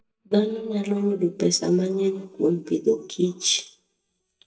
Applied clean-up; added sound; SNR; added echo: neural mask model DeepFilterNet 3.